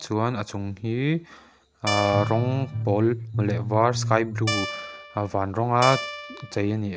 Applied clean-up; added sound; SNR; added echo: none; Guitar + Bass guitar; 4 dB; none.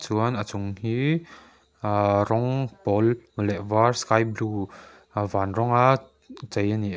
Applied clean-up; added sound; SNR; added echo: none; none; none; none.